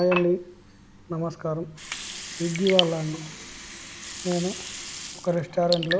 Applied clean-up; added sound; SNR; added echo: none; Water + Raindrop / Drip; 7 dB; none.